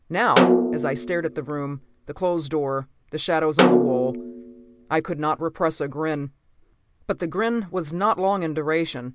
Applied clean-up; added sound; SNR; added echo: none; Snare drum; -1 dB; none.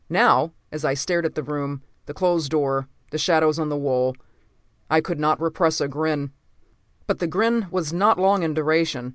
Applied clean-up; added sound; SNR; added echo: none; none; none; none.